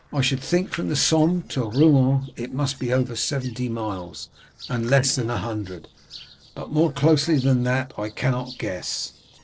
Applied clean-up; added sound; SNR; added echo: neural separator model SepFormer DNS4.